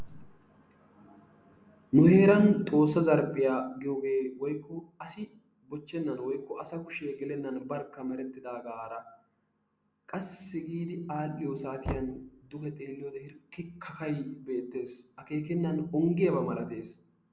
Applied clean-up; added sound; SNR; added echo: none; Knock; 16 dB; none.